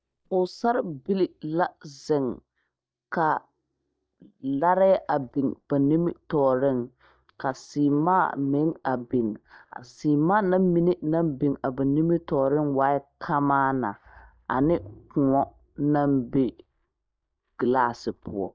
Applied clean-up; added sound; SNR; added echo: neural mask model DeepFilterNet 3.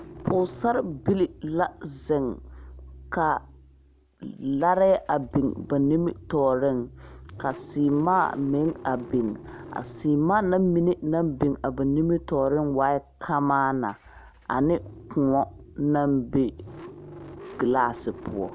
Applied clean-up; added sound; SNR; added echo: none; Engine starting / Car; 18 dB; none.